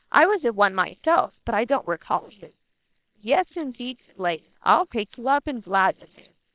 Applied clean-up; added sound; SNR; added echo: neural separator model SepFormer WHAM!.